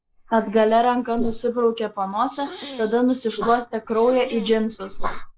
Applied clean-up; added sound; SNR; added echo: neural mask model Resemble Enhance denoiser.